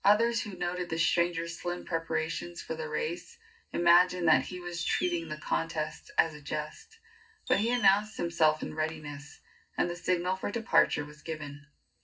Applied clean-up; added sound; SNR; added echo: none; Fireworks; 13 dB; reverberation time 0.4 s.